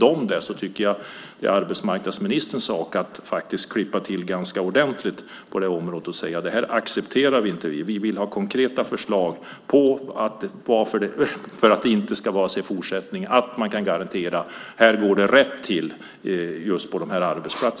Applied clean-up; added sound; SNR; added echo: none; none; none; none.